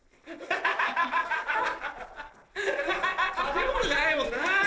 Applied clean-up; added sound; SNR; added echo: neural separator model SepFormer DNS4.